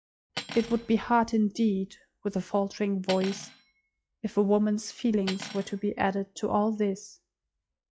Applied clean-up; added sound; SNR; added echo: classical method log-MMSE.